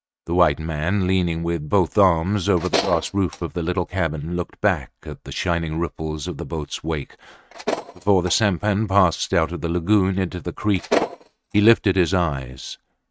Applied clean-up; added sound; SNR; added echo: neural mask model RNNoise.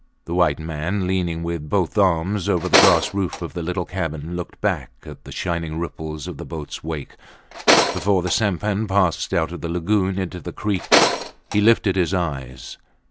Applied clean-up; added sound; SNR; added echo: none; Tools; 0 dB; none.